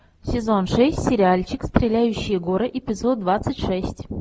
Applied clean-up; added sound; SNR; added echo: none; none; none; none.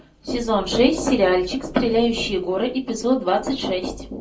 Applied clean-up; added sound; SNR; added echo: none; none; none; reverberation time 0.2 s.